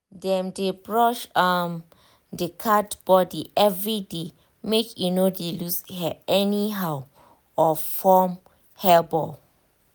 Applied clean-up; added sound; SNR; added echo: none; none; none; none.